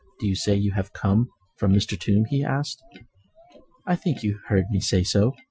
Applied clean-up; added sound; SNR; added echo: classical method Wiener filter.